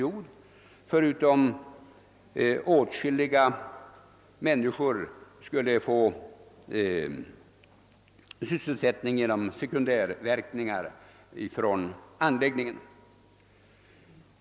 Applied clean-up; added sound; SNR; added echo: none; none; none; none.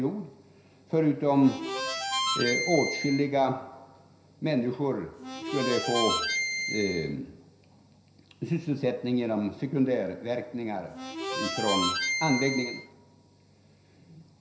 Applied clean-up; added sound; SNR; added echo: none; Harmonica; 2 dB; reverberation time 0.5 s.